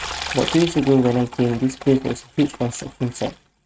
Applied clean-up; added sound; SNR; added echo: neural mask model RNNoise.